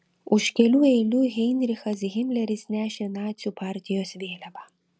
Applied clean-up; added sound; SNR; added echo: none; none; none; none.